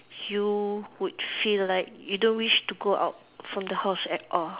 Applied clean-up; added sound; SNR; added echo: none; none; none; none.